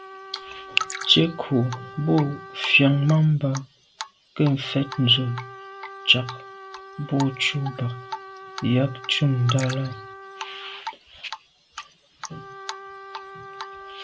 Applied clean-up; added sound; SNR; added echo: none; Trumpet + Drip; 13 dB; none.